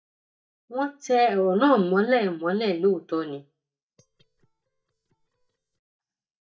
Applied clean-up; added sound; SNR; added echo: neural mask model DeepFilterNet 3.